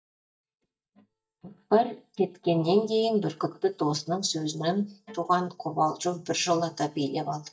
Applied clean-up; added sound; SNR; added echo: neural mask model DeepFilterNet 3.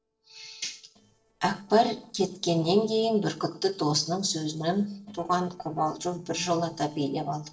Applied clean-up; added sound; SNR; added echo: neural separator model SepFormer DNS4.